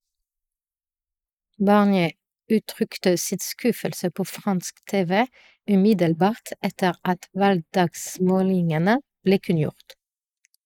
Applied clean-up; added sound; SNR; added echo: neural mask model Resemble Enhance denoiser.